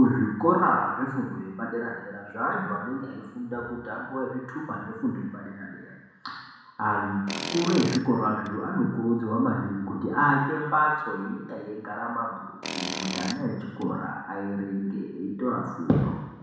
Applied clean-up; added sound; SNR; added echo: none; Tools; 8 dB; reverberation time 1.1 s.